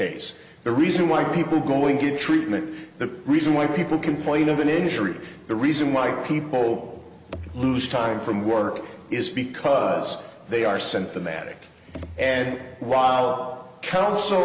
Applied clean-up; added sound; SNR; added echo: none; none; none; none.